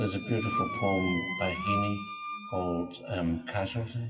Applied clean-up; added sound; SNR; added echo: classical method WPE with log-MMSE.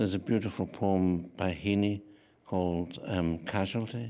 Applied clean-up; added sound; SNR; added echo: none; none; none; none.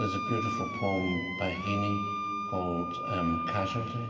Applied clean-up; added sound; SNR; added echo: none; Wind instrument, woodwind instrument; 3 dB; reverberation time 2.5 s.